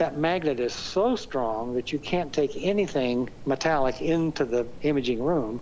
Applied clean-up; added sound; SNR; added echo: none; Rain; 12 dB; none.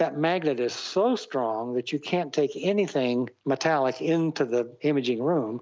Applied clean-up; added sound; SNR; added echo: none; none; none; none.